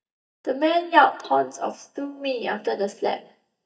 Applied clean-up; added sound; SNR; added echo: neural mask model DeepFilterNet 3.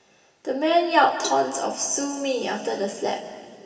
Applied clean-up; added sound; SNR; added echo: none; Cowbell; 17 dB; reverberation time 2.5 s.